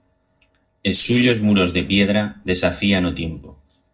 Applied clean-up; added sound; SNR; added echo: neural separator model SepFormer DNS4.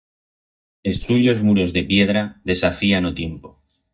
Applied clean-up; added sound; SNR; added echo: neural mask model DeepFilterNet 3.